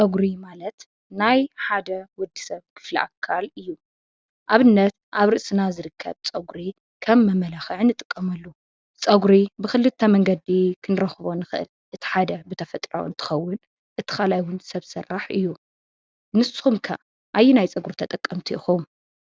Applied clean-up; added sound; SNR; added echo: none; none; none; none.